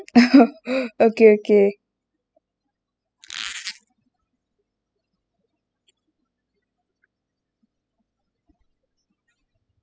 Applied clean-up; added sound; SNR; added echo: classical method spectral subtraction.